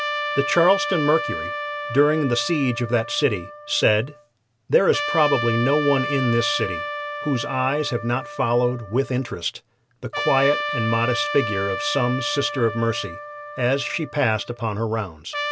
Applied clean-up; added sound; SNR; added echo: none; Trumpet; 7 dB; none.